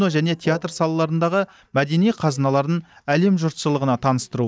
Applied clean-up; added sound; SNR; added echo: neural mask model DeepFilterNet 3.